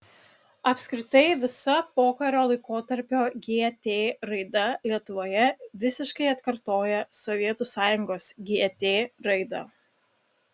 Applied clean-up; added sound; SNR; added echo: none; none; none; none.